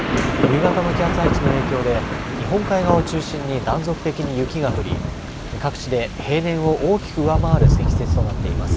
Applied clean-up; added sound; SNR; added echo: none; Thunder / Rain; -1 dB; none.